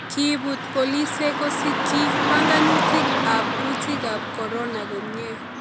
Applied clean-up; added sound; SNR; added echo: none; Car passing by / Traffic noise, roadway noise; -1 dB; none.